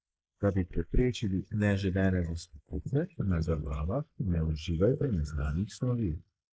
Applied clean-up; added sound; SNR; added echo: neural mask model Resemble Enhance denoiser.